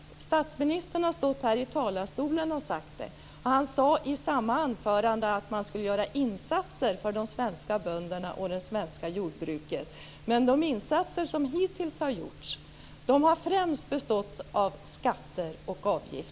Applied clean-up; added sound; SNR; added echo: none; none; none; none.